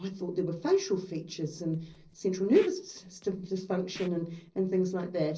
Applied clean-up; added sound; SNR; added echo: neural separator model SepFormer DNS4.